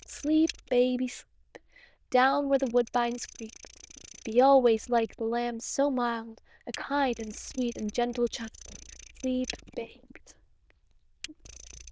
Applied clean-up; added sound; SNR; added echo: neural diffusion model UNIVERSE++.